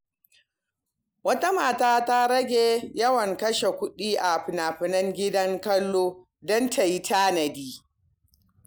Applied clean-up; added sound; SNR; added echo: none; none; none; none.